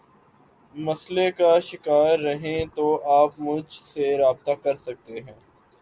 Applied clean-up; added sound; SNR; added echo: none; none; none; none.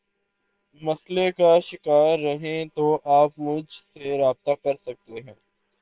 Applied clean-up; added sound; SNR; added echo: neural separator model SepFormer WHAM!.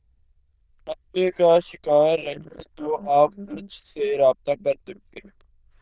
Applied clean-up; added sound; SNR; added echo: neural diffusion model UNIVERSE++.